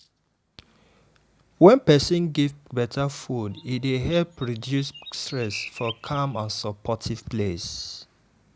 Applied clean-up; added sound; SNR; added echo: none; Chirp, tweet; 17 dB; none.